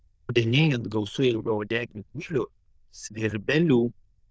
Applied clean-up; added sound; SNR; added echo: neural diffusion model UNIVERSE++.